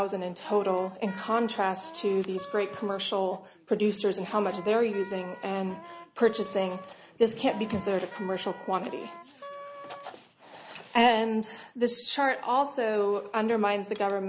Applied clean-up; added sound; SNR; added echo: none; Wind instrument, woodwind instrument; 16 dB; none.